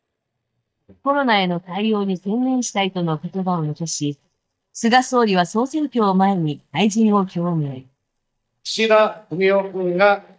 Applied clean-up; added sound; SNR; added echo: neural mask model DeepFilterNet 3.